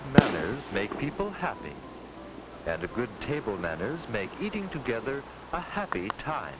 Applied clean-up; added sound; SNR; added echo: none; Fireworks; 0 dB; none.